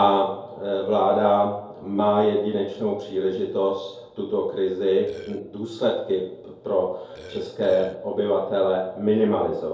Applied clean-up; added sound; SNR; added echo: none; Burping, eructation; 18 dB; reverberation time 2.2 s.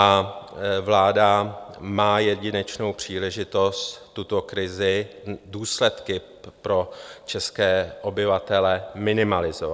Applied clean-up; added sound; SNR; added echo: none; none; none; none.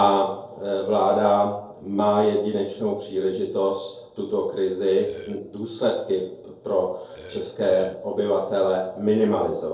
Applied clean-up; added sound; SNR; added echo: neural separator model SepFormer DNS4.